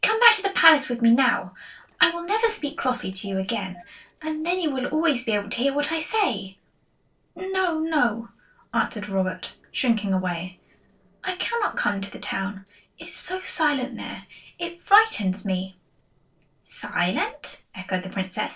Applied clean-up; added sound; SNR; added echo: neural separator model SepFormer DNS4.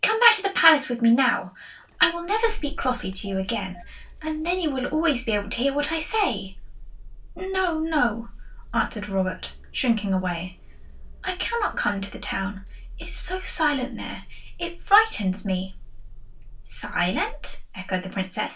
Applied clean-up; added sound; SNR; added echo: none; Engine starting / Car; 11 dB; reverberation time 0.2 s.